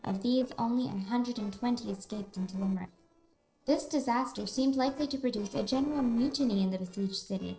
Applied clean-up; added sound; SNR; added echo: neural separator model SepFormer DNS4.